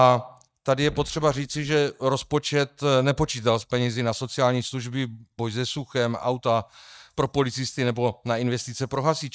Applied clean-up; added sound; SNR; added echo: neural mask model DeepFilterNet 3.